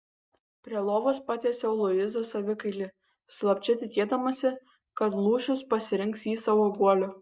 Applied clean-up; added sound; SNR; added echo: none; none; none; none.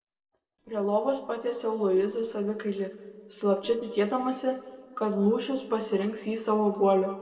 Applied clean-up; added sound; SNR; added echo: neural separator model SepFormer DNS4.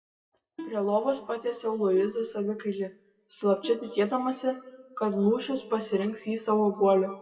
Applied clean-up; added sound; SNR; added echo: classical method WPE with log-MMSE.